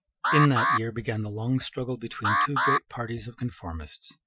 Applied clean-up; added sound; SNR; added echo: classical method Wiener filter.